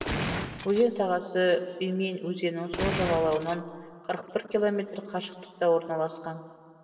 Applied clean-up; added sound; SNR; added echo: none; Gunshot, gunfire; 5 dB; reverberation time 2.0 s.